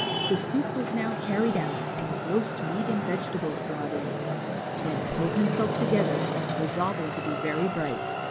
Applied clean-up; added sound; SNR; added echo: none; Traffic noise, roadway noise; 0 dB; none.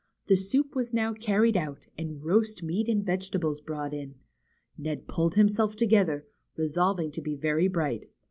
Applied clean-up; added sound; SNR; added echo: none; none; none; none.